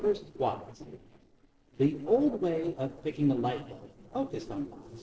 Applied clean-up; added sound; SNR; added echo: neural separator model SepFormer DNS4.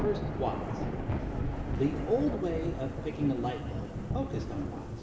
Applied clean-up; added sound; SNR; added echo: none; Thunder / Rain; 1 dB; reverberation time 1.8 s.